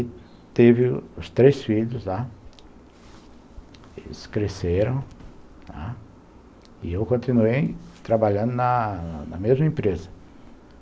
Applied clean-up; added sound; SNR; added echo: none; none; none; none.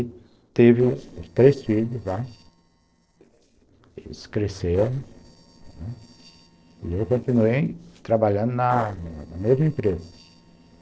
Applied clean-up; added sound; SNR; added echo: neural separator model SepFormer DNS4.